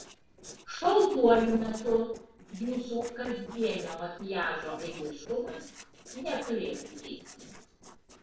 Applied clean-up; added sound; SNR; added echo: neural separator model SepFormer DNS4.